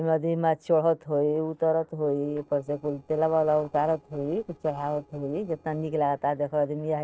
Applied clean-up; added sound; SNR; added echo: neural separator model SepFormer DNS4.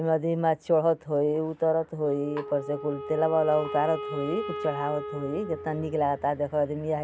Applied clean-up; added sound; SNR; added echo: none; Wind instrument, woodwind instrument; 11 dB; none.